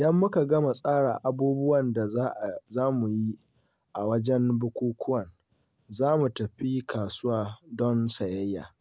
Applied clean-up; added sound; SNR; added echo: none; none; none; none.